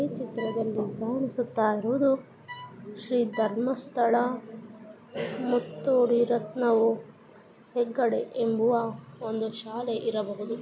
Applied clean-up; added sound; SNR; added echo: none; Bowed string instrument; 19 dB; none.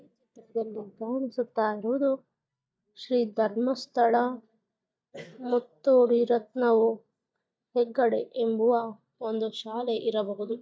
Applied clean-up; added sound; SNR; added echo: neural mask model DeepFilterNet 3.